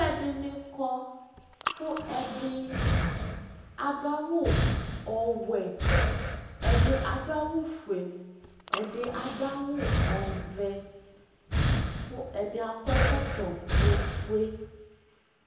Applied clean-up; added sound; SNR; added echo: none; Breathing; -3 dB; reverberation time 0.9 s.